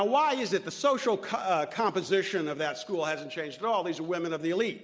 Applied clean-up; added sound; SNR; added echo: none; none; none; none.